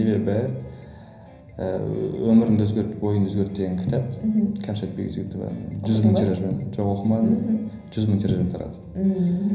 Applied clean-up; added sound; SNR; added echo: none; none; none; reverberation time 0.5 s.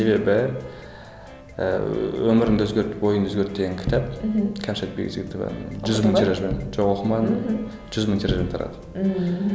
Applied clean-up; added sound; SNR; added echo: none; none; none; none.